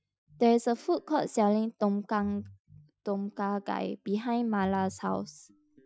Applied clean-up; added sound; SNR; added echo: classical method Wiener filter.